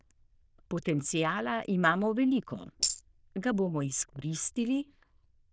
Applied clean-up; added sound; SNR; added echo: neural diffusion model UNIVERSE++.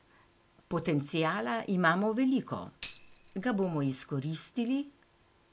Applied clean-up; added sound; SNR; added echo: none; Tambourine; 0 dB; none.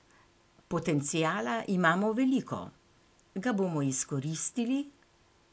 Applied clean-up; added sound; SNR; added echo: none; none; none; none.